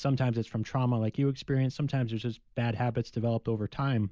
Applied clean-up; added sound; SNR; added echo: none; none; none; none.